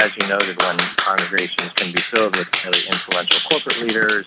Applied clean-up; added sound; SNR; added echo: none; Clapping; -1 dB; none.